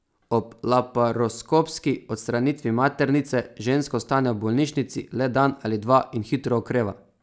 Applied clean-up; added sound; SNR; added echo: none; none; none; none.